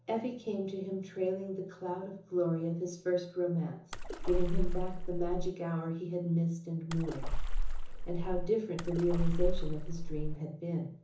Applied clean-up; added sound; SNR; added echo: none; Splash, splatter; -5 dB; reverberation time 0.7 s.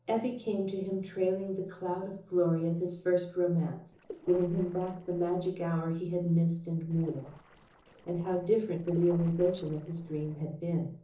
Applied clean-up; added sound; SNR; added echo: neural separator model SepFormer DNS4.